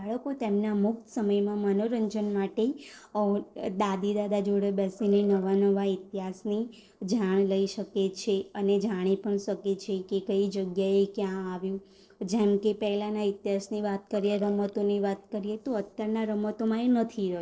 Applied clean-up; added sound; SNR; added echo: neural separator model SepFormer DNS4.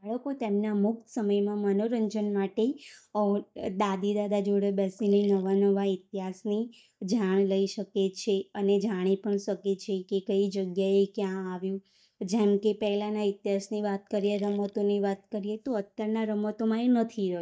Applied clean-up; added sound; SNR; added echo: neural mask model DeepFilterNet 3.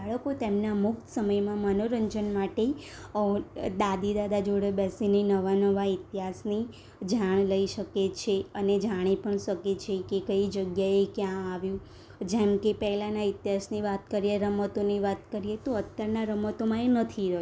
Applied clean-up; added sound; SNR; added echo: none; none; none; none.